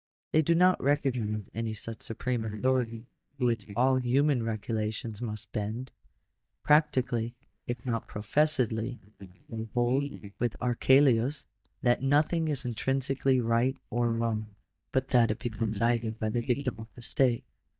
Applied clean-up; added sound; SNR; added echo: neural mask model DeepFilterNet 3.